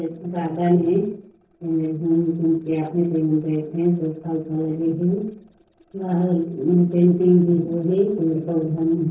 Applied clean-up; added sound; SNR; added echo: neural separator model SepFormer DNS4.